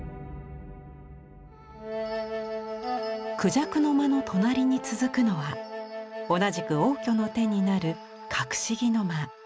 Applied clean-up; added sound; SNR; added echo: none; none; none; none.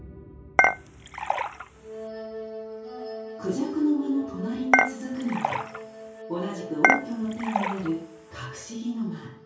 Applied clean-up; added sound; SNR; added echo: none; Dishes, pots, and pans / Chink, clink; -5 dB; reverberation time 0.6 s.